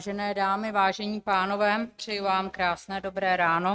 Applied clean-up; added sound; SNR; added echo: neural mask model RNNoise.